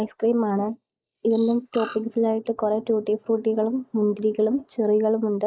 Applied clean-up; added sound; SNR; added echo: neural mask model Resemble Enhance denoiser.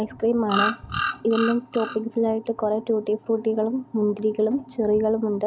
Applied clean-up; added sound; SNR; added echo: none; Bird vocalization, bird call, bird song; 5 dB; none.